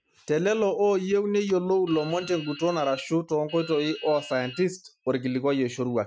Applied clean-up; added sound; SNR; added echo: classical method Wiener filter.